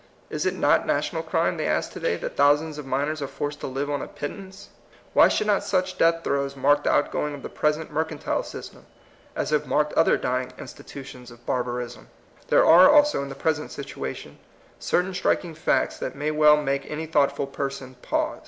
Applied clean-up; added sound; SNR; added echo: none; none; none; none.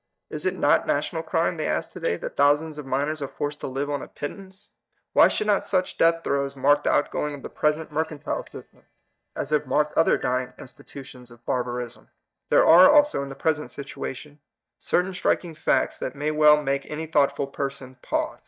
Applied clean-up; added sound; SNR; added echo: neural mask model DeepFilterNet 3.